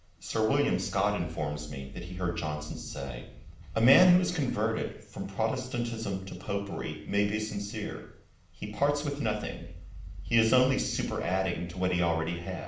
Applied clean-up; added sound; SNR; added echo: none; Thunder / Wind; 14 dB; reverberation time 0.6 s.